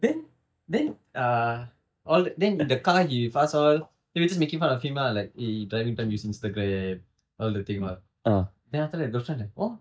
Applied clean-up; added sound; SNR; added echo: neural mask model DeepFilterNet 3.